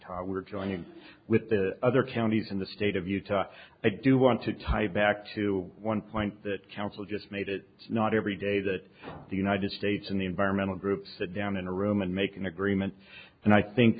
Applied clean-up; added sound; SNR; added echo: none; none; none; none.